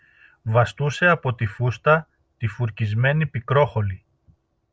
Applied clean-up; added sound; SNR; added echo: none; none; none; none.